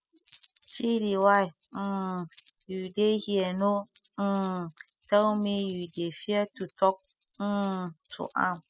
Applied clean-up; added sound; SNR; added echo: classical method spectral subtraction.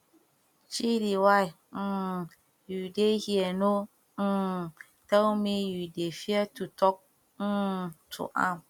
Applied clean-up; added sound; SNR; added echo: none; none; none; none.